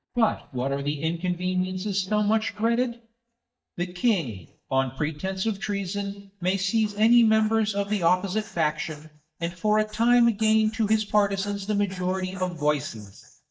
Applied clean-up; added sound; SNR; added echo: neural mask model DeepFilterNet 3.